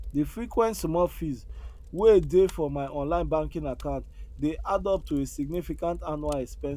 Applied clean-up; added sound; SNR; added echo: none; Fire; 12 dB; none.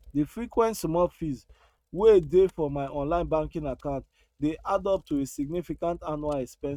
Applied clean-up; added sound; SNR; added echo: neural mask model RNNoise.